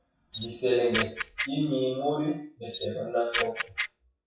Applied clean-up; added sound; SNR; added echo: classical method WPE with log-MMSE.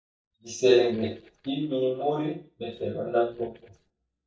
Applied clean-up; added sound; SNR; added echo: neural mask model DeepFilterNet 3.